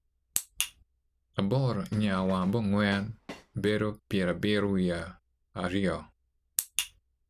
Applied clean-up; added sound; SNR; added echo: none; Train; 19 dB; none.